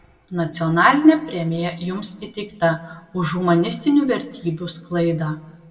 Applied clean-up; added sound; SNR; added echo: none; none; none; reverberation time 1.2 s.